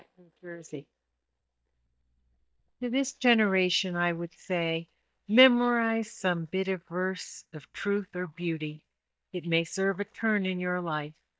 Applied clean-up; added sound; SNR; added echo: neural mask model DeepFilterNet 3.